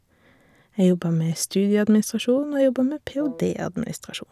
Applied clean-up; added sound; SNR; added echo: none; Wind instrument, woodwind instrument; 19 dB; none.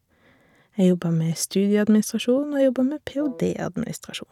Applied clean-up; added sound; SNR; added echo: neural mask model RNNoise.